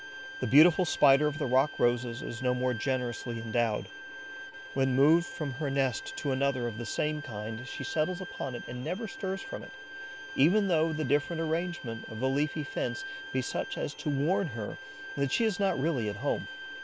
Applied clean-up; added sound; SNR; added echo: none; Bowed string instrument; 12 dB; none.